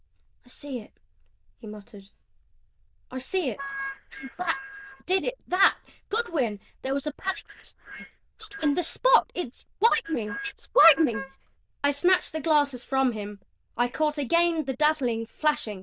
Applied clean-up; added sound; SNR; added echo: neural diffusion model UNIVERSE++.